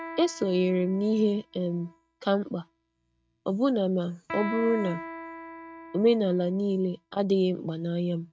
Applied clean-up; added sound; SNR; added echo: neural mask model RNNoise.